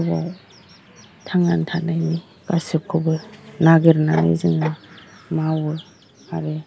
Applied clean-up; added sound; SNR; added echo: none; none; none; none.